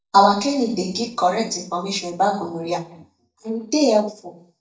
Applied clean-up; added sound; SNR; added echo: neural mask model DeepFilterNet 3.